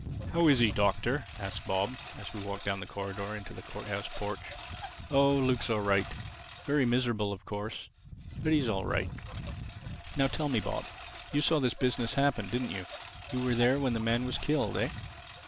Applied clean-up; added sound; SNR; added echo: none; Engine; 11 dB; none.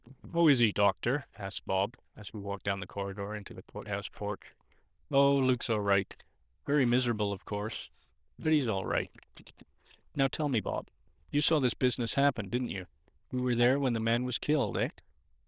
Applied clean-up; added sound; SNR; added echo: neural diffusion model UNIVERSE++.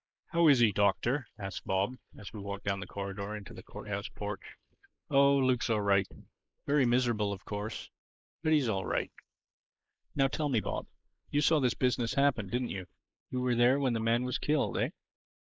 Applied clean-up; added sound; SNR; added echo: neural mask model Resemble Enhance denoiser.